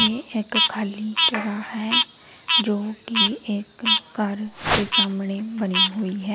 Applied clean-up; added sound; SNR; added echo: none; Whoosh, swoosh, swish + Frog; -3 dB; none.